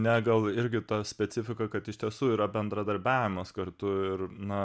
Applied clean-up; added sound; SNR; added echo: none; none; none; none.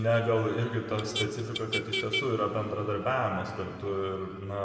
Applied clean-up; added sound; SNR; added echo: none; Motor vehicle (road); 8 dB; reverberation time 2.6 s.